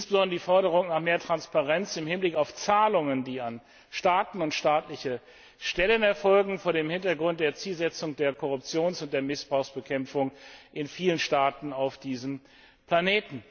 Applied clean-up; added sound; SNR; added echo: none; none; none; none.